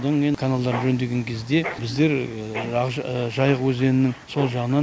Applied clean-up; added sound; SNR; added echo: none; Mechanisms; 15 dB; none.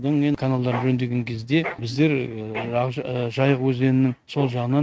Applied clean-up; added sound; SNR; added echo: neural mask model RNNoise.